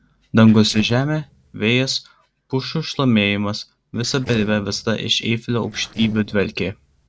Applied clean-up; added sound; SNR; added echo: neural separator model SepFormer DNS4.